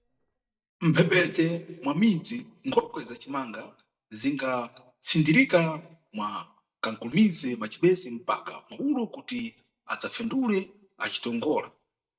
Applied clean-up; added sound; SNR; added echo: neural mask model DeepFilterNet 3.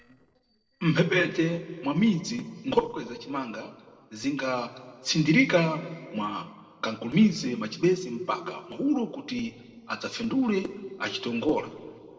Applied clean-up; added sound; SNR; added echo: neural separator model SepFormer DNS4.